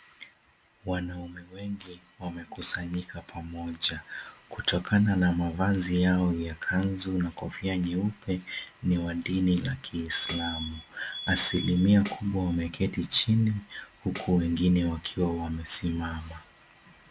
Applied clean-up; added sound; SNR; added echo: none; Tambourine + Alarm; 13 dB; none.